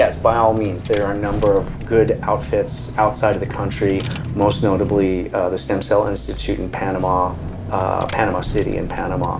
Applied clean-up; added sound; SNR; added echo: none; Engine / Car; 8 dB; none.